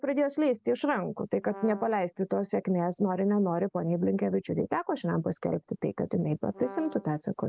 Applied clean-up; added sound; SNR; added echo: none; Brass instrument; 16 dB; none.